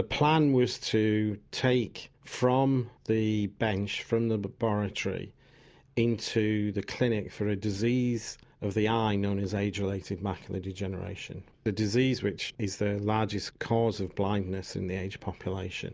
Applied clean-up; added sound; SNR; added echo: none; none; none; none.